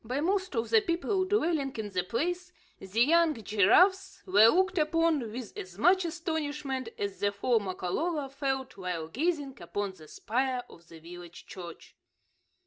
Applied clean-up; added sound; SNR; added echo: none; none; none; none.